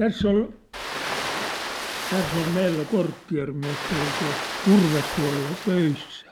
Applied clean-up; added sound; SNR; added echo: none; Ocean; 6 dB; none.